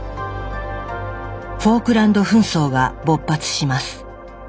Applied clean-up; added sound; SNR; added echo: none; none; none; none.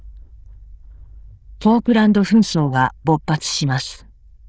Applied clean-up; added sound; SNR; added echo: neural diffusion model UNIVERSE++.